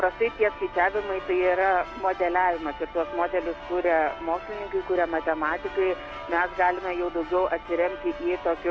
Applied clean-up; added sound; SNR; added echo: none; Church bell; 12 dB; none.